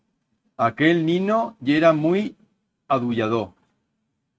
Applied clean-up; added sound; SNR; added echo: neural mask model RNNoise.